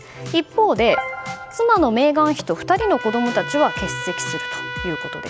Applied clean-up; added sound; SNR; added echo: none; Trumpet; 12 dB; none.